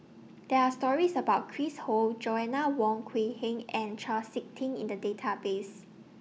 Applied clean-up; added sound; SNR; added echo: none; none; none; none.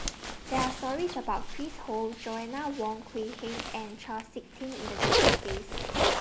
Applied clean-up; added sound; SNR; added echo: none; Zipper (clothing); -3 dB; none.